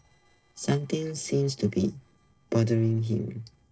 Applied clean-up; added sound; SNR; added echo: neural separator model SepFormer DNS4.